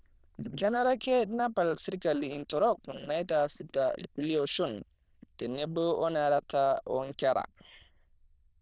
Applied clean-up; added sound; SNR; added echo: neural diffusion model UNIVERSE++.